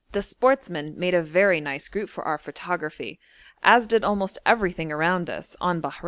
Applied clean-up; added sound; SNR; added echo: none; none; none; none.